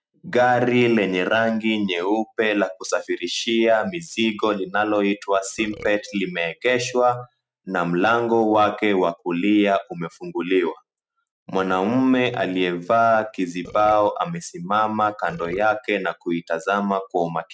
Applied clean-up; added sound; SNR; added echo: neural mask model RNNoise.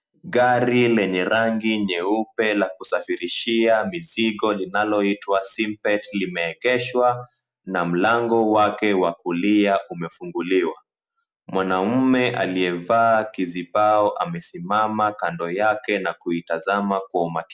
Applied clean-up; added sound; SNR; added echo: none; none; none; none.